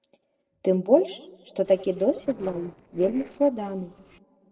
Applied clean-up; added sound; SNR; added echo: neural separator model SepFormer DNS4.